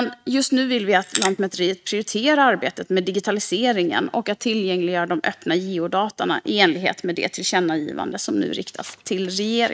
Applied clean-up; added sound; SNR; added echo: neural mask model RNNoise.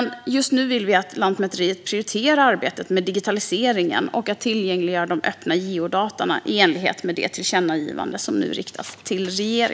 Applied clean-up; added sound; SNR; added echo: none; none; none; none.